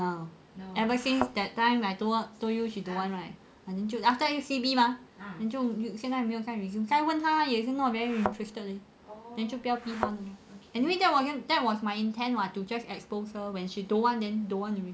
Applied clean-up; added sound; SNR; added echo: none; Thump, thud; 7 dB; none.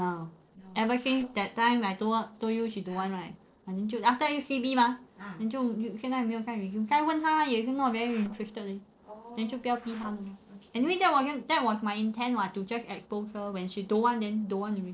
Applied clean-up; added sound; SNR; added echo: neural separator model SepFormer DNS4.